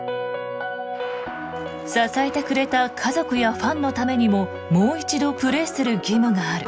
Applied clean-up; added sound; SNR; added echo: none; none; none; none.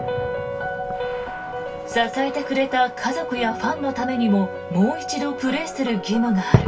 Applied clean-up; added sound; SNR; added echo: none; Fireworks; 7 dB; reverberation time 0.1 s.